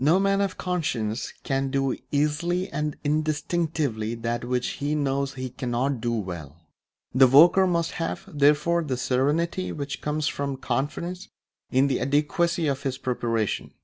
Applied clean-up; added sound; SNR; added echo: none; none; none; none.